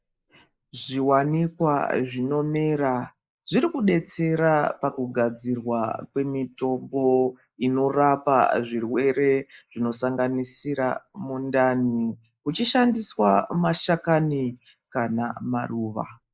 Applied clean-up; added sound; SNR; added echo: neural mask model Resemble Enhance denoiser.